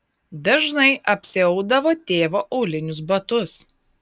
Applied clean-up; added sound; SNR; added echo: none; none; none; none.